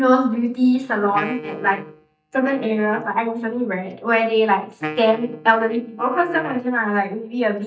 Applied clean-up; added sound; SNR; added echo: neural mask model DeepFilterNet 3.